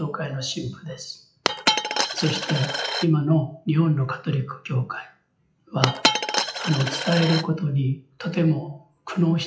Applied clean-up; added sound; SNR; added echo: classical method WPE with log-MMSE.